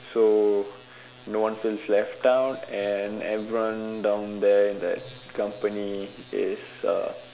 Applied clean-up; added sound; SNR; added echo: none; none; none; none.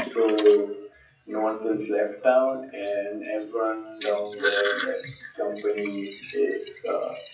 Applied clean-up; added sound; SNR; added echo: classical method WPE with log-MMSE.